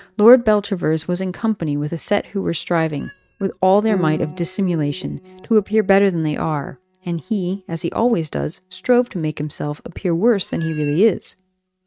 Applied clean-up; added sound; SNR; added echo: neural mask model RNNoise.